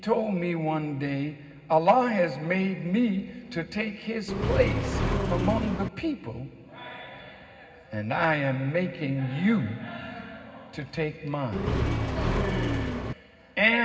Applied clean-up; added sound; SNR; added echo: none; Accelerating, revving, vroom; -1 dB; reverberation time 0.4 s.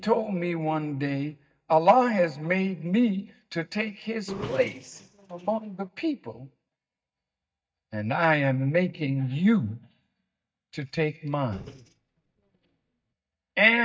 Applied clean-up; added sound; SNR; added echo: neural mask model DeepFilterNet 3.